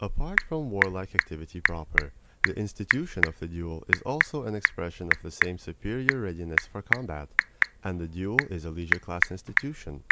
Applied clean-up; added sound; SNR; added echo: none; Telephone / Typing; -4 dB; none.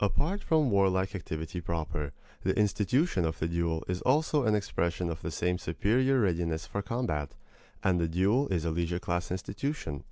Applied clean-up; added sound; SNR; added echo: none; none; none; none.